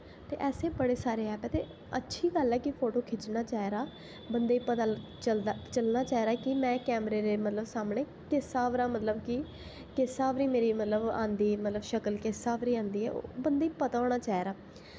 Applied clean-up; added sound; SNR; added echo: none; none; none; none.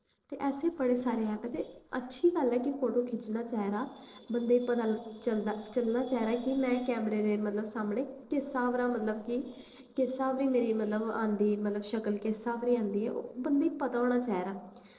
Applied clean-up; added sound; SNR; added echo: neural separator model SepFormer DNS4.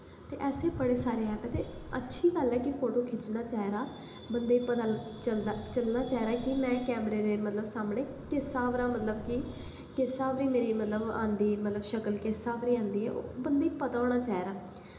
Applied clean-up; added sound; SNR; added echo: none; Bird; 17 dB; reverberation time 0.8 s.